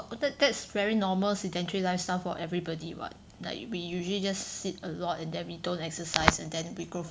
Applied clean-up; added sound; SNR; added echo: none; none; none; none.